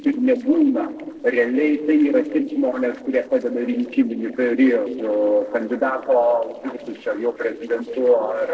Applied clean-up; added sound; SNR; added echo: neural separator model SepFormer DNS4.